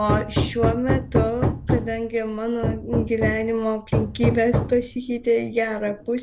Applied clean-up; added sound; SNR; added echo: none; Hammer; 2 dB; none.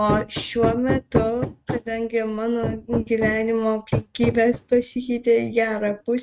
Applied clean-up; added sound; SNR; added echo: neural mask model RNNoise.